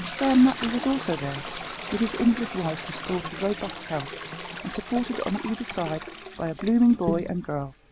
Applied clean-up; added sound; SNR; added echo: none; Toilet flush; 10 dB; none.